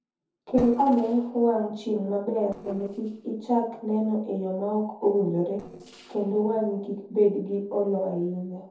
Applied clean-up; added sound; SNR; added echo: neural separator model SepFormer DNS4.